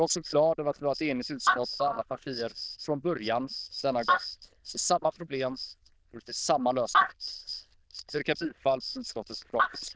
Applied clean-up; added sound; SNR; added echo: neural diffusion model UNIVERSE++.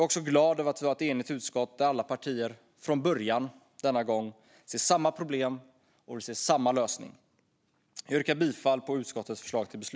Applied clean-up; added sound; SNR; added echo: none; none; none; none.